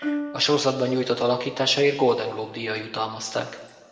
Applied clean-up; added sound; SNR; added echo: none; Plucked string instrument; 10 dB; reverberation time 1.5 s.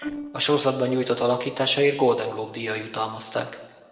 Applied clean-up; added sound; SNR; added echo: neural separator model SepFormer DNS4.